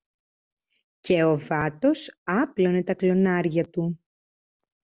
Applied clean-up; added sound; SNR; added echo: none; none; none; none.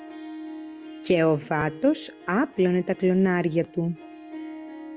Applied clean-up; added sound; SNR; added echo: none; Harp; 15 dB; none.